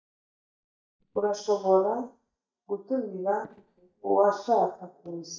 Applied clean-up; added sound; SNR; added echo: neural mask model DeepFilterNet 3.